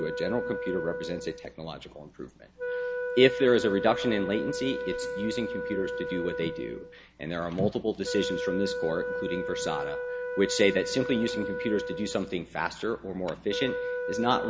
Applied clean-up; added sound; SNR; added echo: none; Wind instrument, woodwind instrument; 5 dB; none.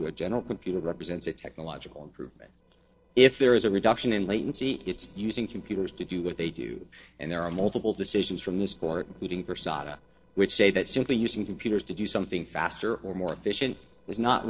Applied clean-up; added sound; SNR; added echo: neural separator model SepFormer DNS4.